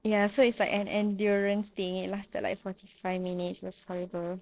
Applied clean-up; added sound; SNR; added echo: neural separator model SepFormer DNS4.